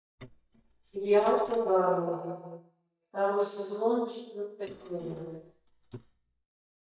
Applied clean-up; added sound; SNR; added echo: neural mask model DeepFilterNet 3.